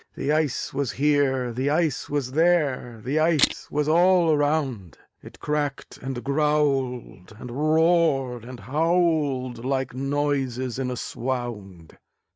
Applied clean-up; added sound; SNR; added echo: neural mask model RNNoise.